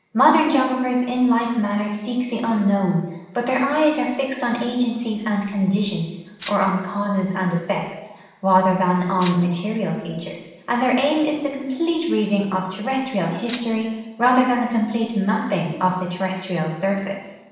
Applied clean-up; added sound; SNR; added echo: none; Rattle (instrument); 14 dB; reverberation time 0.9 s.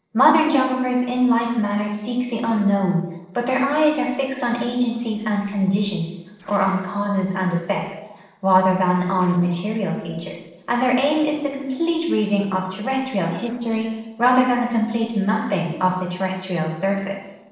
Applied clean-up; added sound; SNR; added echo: neural separator model SepFormer DNS4.